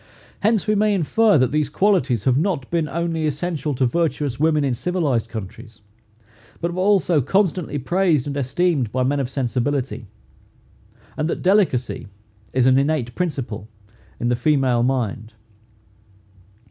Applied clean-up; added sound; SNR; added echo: none; none; none; none.